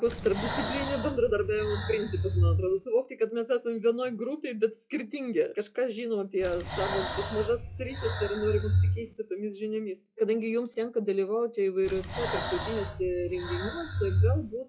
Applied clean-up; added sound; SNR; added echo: classical method log-MMSE.